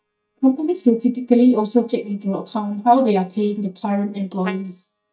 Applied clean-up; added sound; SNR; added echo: neural mask model DeepFilterNet 3.